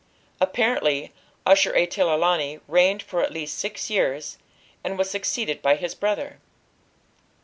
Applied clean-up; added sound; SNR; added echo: none; none; none; none.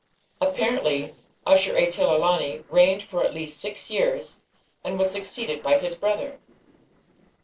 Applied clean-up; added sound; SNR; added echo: neural separator model SepFormer DNS4.